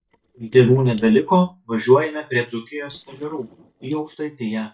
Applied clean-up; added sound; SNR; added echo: neural mask model DeepFilterNet 3.